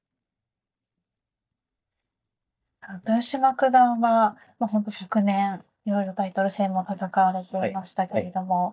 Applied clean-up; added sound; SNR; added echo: neural mask model DeepFilterNet 3.